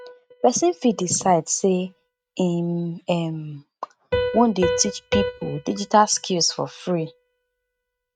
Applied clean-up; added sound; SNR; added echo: neural mask model RNNoise.